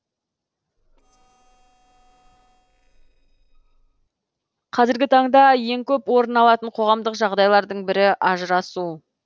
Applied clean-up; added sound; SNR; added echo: neural separator model SepFormer DNS4.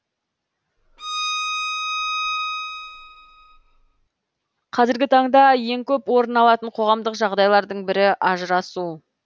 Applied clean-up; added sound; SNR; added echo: none; Bowed string instrument; 6 dB; none.